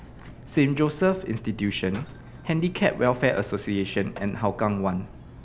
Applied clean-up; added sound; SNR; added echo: none; Mechanisms; 17 dB; none.